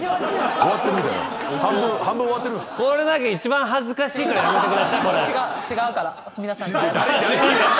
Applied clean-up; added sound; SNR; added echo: none; none; none; none.